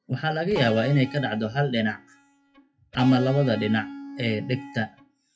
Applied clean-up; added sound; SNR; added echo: classical method WPE with log-MMSE.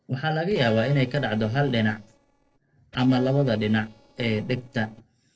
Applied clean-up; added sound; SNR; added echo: neural separator model SepFormer DNS4.